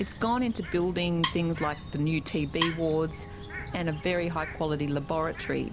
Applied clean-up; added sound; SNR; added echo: none; Wood + Bird; 10 dB; none.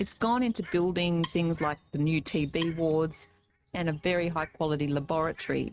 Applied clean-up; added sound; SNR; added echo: neural mask model RNNoise.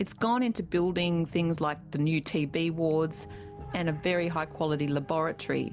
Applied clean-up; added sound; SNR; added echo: none; none; none; none.